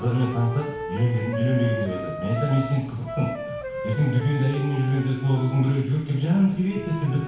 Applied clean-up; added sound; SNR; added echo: none; Wind instrument, woodwind instrument; 10 dB; reverberation time 1.0 s.